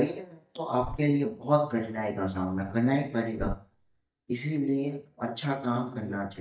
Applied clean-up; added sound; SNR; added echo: neural mask model DeepFilterNet 3.